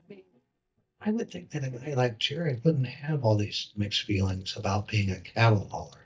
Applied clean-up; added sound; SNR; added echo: neural mask model DeepFilterNet 3.